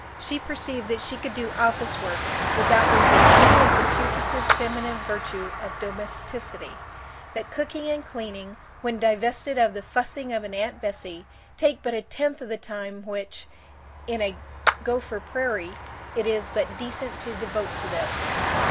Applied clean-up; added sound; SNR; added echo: none; Vehicle + Clapping; -2 dB; none.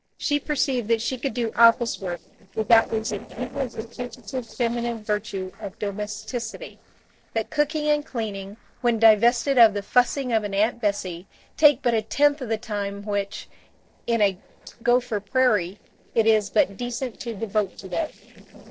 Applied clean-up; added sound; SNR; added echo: neural separator model SepFormer DNS4.